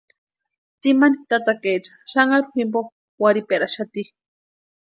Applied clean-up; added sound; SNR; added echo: none; none; none; none.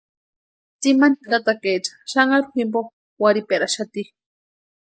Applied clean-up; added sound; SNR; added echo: neural mask model Resemble Enhance denoiser.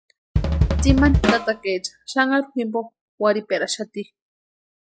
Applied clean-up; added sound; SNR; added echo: classical method log-MMSE.